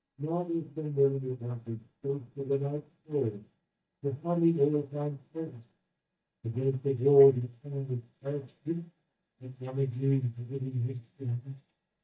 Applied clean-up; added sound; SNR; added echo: neural mask model DeepFilterNet 3.